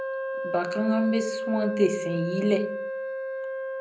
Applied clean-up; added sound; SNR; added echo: none; Wind instrument, woodwind instrument; 4 dB; reverberation time 0.5 s.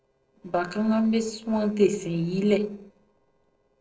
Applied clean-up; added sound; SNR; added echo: neural separator model SepFormer DNS4.